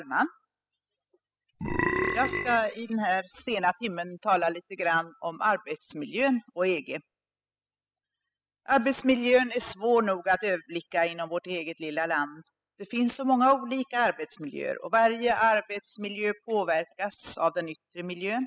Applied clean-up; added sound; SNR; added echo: classical method spectral subtraction.